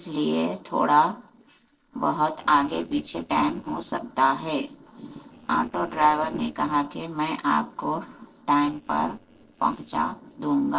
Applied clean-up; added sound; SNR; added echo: neural separator model SepFormer DNS4.